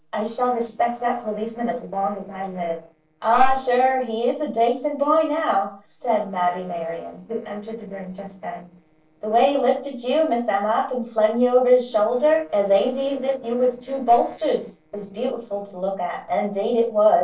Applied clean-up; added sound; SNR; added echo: neural separator model SepFormer DNS4.